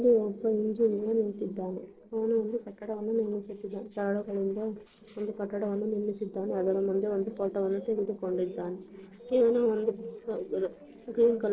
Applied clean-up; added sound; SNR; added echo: neural separator model SepFormer DNS4.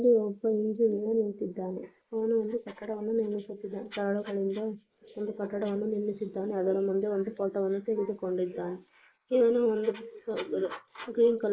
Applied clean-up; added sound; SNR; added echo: neural mask model Resemble Enhance denoiser.